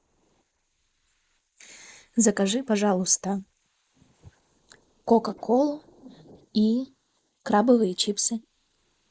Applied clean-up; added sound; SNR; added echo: neural mask model Resemble Enhance denoiser.